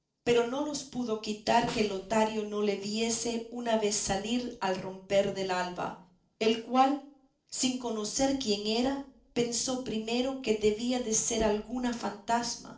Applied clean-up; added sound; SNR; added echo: neural separator model SepFormer DNS4.